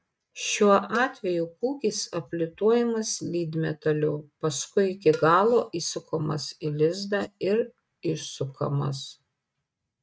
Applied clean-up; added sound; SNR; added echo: neural mask model RNNoise.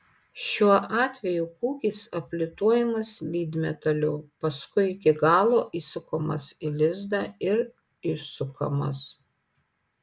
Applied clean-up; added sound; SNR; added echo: none; none; none; none.